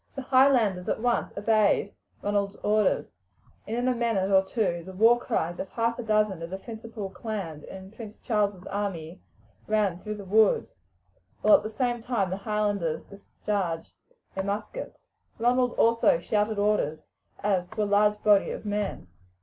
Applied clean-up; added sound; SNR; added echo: none; none; none; none.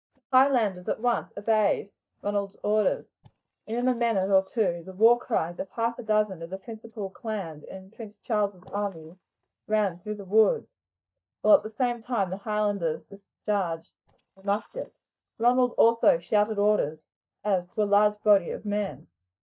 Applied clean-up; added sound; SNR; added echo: neural mask model DeepFilterNet 3.